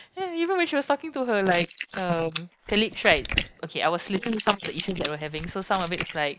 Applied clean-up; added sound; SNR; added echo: neural mask model Resemble Enhance denoiser.